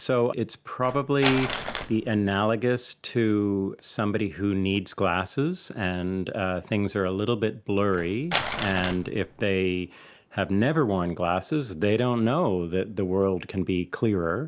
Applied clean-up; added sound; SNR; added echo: none; Crumpling, crinkling; 5 dB; none.